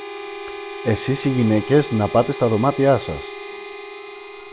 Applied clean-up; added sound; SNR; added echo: none; Harmonica; 12 dB; none.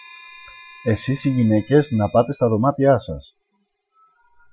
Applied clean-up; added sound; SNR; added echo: classical method Wiener filter.